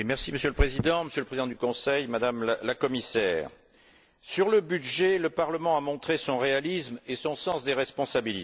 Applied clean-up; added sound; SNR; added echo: none; none; none; none.